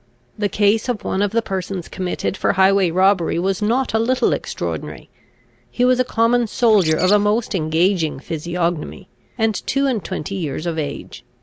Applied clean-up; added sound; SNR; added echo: none; Bird; 10 dB; none.